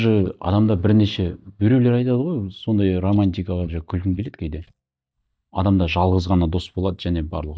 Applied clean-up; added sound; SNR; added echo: neural mask model DeepFilterNet 3.